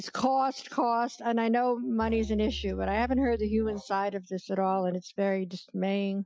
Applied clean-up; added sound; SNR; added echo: classical method Wiener filter.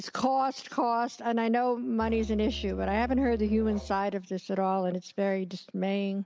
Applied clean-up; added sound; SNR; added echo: none; Musical instrument; 11 dB; none.